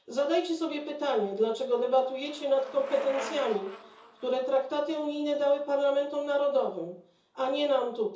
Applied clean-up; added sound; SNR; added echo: none; Bicycle; 19 dB; reverberation time 0.6 s.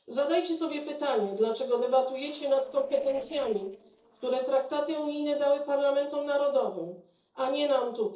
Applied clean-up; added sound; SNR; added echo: neural separator model SepFormer DNS4.